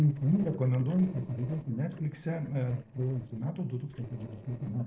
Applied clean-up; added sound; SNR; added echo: neural separator model SepFormer DNS4.